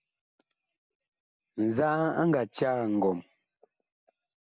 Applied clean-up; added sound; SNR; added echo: none; none; none; none.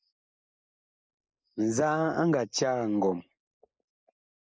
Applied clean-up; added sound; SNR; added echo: neural mask model Resemble Enhance denoiser.